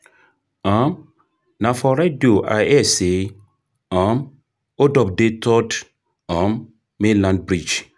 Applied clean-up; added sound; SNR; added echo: none; none; none; none.